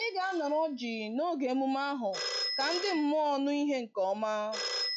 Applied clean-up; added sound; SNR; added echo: classical method log-MMSE.